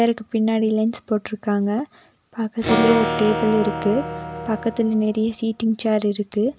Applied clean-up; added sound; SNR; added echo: none; Acoustic guitar / Strum; 4 dB; none.